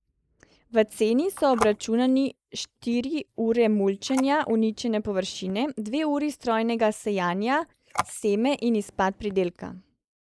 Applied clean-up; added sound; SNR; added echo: neural mask model Resemble Enhance denoiser.